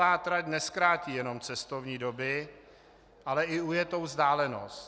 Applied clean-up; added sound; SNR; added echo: none; none; none; none.